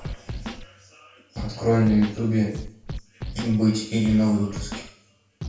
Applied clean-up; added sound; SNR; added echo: none; Scratching (performance technique); 11 dB; reverberation time 0.6 s.